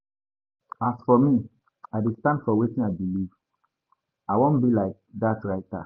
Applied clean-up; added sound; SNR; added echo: none; none; none; none.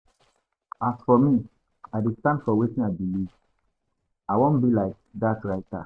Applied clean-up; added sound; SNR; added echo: neural mask model RNNoise.